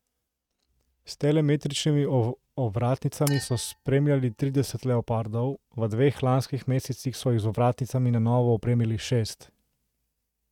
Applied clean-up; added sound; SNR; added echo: neural mask model RNNoise.